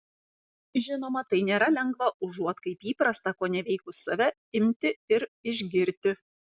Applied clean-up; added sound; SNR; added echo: none; none; none; none.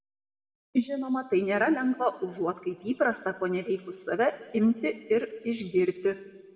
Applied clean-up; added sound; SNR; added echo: none; none; none; reverberation time 1.2 s.